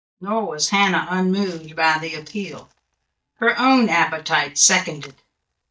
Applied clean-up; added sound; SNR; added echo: neural mask model DeepFilterNet 3.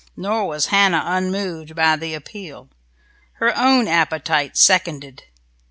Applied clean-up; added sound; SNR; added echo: none; none; none; none.